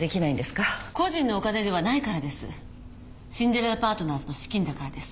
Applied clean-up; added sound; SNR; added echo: none; none; none; none.